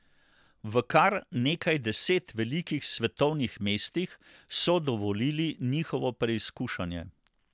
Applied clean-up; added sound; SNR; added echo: none; none; none; none.